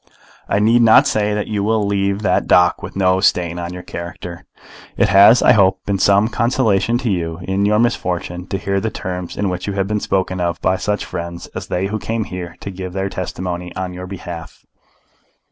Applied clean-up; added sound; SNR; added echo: none; none; none; none.